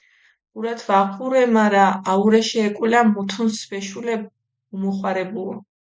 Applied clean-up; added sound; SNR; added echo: neural mask model Resemble Enhance denoiser.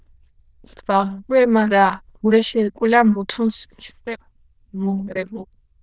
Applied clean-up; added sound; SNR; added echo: neural diffusion model UNIVERSE++.